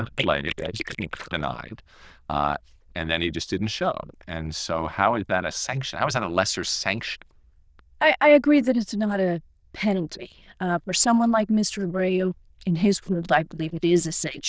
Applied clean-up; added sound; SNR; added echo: neural diffusion model UNIVERSE++.